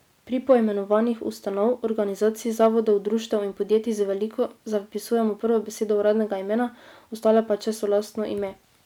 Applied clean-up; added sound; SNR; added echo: none; none; none; none.